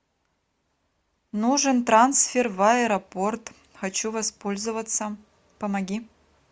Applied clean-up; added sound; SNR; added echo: none; none; none; none.